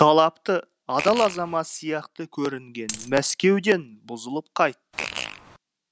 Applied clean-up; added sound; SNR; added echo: none; Coin (dropping) + Fart; 9 dB; none.